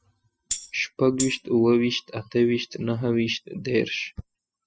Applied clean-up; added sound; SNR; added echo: classical method spectral subtraction.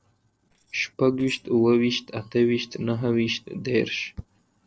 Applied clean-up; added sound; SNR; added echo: neural separator model SepFormer DNS4.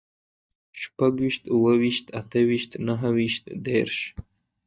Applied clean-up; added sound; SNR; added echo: neural mask model DeepFilterNet 3.